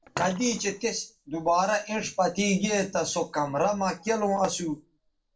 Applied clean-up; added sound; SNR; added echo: neural separator model SepFormer DNS4.